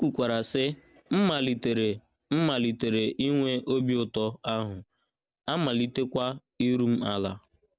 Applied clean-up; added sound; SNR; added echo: none; none; none; none.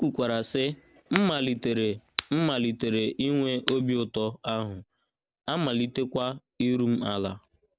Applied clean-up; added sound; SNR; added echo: none; Crack; 11 dB; none.